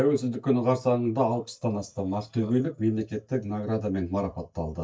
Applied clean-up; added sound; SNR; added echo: neural mask model DeepFilterNet 3.